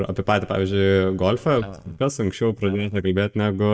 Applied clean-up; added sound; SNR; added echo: neural mask model DeepFilterNet 3.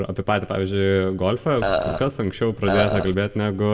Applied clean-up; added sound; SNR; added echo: none; Burping, eructation; 1 dB; reverberation time 0.9 s.